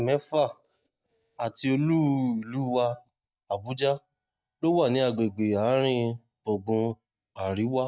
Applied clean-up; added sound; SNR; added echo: neural mask model DeepFilterNet 3.